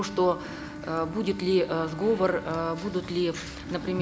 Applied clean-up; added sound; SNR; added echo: none; Wind instrument, woodwind instrument; 16 dB; none.